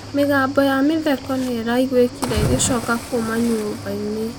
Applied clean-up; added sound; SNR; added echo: none; Cricket / Waves, surf; 9 dB; none.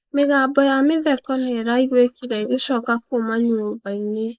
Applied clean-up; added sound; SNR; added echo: neural mask model Resemble Enhance denoiser.